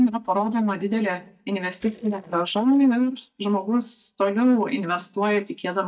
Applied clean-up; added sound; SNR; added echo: neural mask model DeepFilterNet 3.